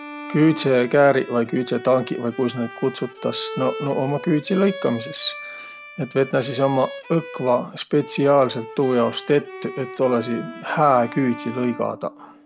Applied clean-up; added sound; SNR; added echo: none; Bowed string instrument; 15 dB; none.